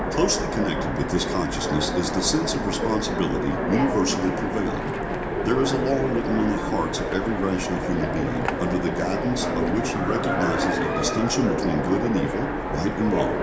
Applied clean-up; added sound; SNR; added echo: none; Train; 0 dB; reverberation time 0.4 s.